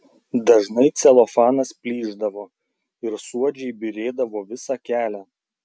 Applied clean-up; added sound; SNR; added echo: none; none; none; none.